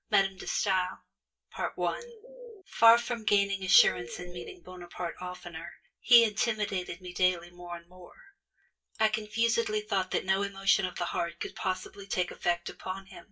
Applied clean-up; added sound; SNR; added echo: none; Bird; 12 dB; reverberation time 0.2 s.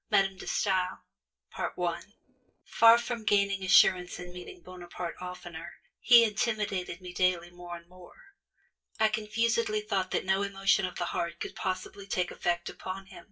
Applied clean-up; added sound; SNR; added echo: neural separator model SepFormer DNS4.